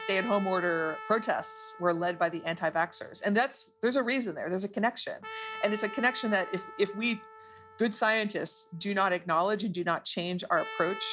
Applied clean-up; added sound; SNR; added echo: none; Trumpet; 15 dB; none.